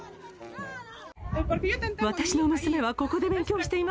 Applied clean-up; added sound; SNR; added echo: none; none; none; none.